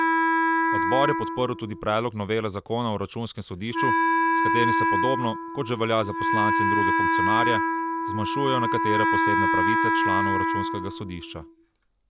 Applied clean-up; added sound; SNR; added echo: none; Wind instrument, woodwind instrument; -5 dB; none.